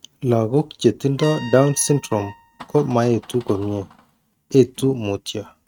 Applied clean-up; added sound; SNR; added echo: neural mask model RNNoise.